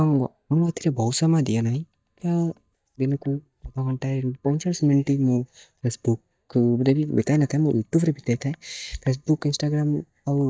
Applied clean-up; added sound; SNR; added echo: neural mask model DeepFilterNet 3.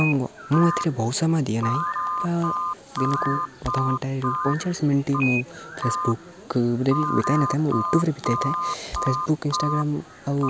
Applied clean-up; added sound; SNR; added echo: none; Telephone; 5 dB; none.